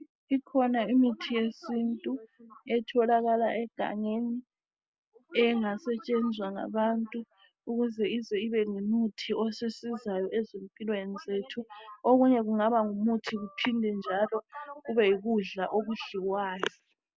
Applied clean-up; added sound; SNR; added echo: none; none; none; none.